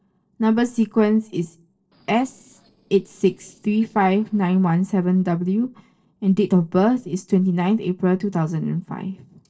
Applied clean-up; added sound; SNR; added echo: neural separator model SepFormer DNS4.